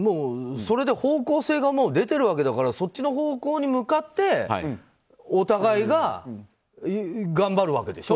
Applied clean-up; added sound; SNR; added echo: none; none; none; none.